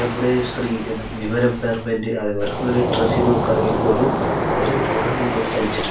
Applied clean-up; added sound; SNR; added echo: none; Waves, surf; 2 dB; reverberation time 0.3 s.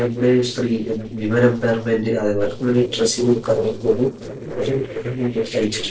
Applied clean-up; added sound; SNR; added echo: neural separator model SepFormer DNS4.